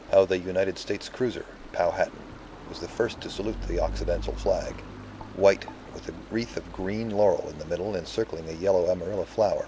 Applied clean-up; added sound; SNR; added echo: none; Stream; 12 dB; none.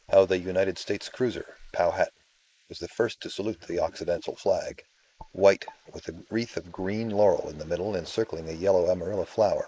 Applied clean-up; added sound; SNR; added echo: neural mask model Resemble Enhance denoiser.